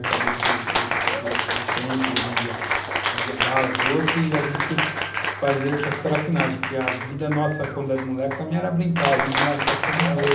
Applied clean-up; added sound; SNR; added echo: none; Cheering; 0 dB; reverberation time 0.6 s.